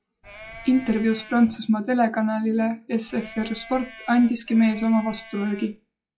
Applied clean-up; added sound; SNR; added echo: classical method log-MMSE.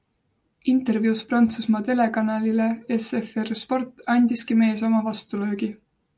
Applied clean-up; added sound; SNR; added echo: none; none; none; none.